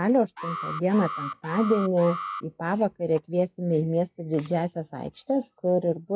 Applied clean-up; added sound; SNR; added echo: classical method log-MMSE.